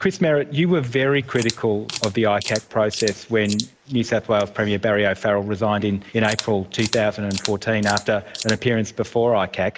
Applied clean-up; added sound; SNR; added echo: neural mask model Resemble Enhance denoiser.